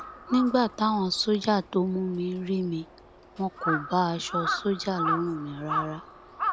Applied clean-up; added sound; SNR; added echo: none; Crow; 7 dB; none.